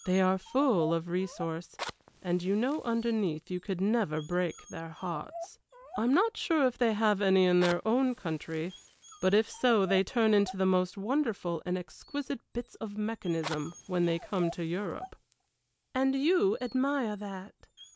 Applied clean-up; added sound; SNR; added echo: none; Fire + Dog; 18 dB; none.